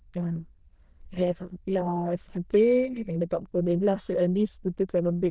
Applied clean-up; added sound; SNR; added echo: neural diffusion model UNIVERSE++.